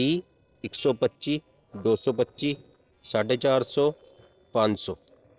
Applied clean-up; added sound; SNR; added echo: neural separator model SepFormer DNS4.